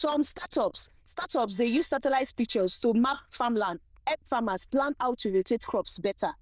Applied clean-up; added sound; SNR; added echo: neural diffusion model UNIVERSE++.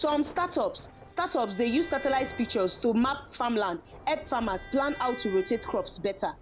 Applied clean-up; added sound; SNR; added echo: none; Thunder / Rain + Bowed string instrument; 16 dB; none.